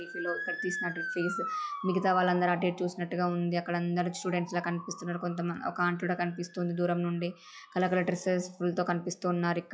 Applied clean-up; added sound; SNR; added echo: classical method log-MMSE.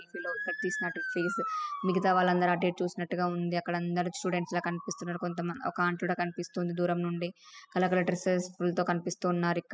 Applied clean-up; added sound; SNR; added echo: classical method spectral subtraction.